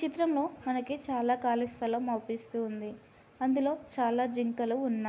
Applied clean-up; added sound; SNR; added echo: none; none; none; none.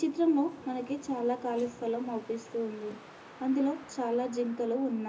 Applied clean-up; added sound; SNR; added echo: none; Wind; 20 dB; reverberation time 0.2 s.